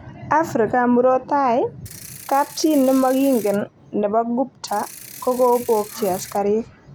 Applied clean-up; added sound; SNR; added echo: none; Ratchet, pawl / Percussion; 18 dB; none.